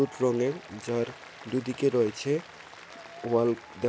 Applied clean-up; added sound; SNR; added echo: none; Applause; 17 dB; none.